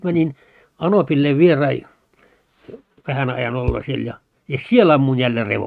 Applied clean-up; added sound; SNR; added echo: neural mask model RNNoise.